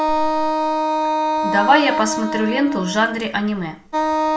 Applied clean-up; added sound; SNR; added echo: none; Wind instrument, woodwind instrument; 0 dB; reverberation time 0.4 s.